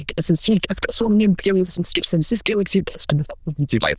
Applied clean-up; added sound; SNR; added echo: neural diffusion model UNIVERSE++.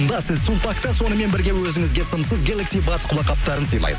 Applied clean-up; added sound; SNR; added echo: none; none; none; none.